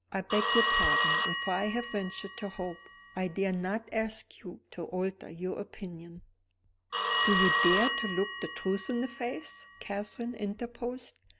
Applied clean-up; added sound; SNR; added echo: none; Telephone; -1 dB; none.